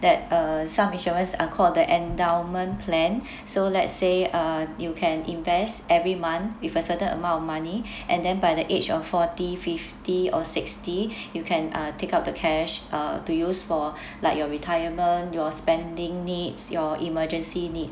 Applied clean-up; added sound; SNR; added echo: none; none; none; none.